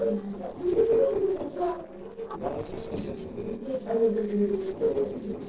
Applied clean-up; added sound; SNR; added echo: neural separator model SepFormer DNS4.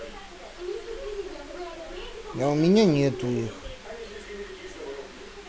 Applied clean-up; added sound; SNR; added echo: none; none; none; none.